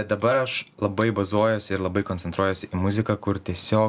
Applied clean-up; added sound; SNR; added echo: none; none; none; none.